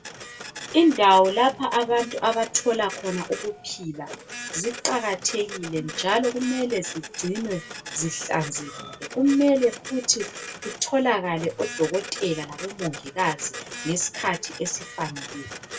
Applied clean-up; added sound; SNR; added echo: none; Printer; 13 dB; reverberation time 0.2 s.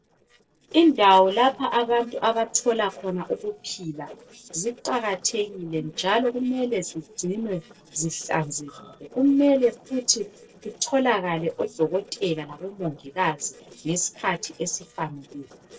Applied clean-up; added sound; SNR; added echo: neural separator model SepFormer DNS4.